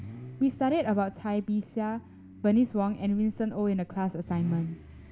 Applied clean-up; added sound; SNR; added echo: none; Idling / Accelerating, revving, vroom / Car; 17 dB; none.